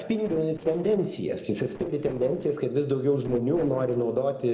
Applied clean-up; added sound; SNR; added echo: neural separator model SepFormer DNS4.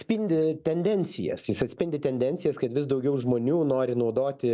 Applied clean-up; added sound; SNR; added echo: none; none; none; none.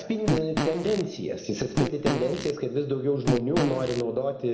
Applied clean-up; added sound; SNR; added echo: none; Fart; 3 dB; reverberation time 1.3 s.